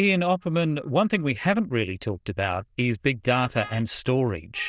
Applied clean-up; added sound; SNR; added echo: neural diffusion model UNIVERSE++.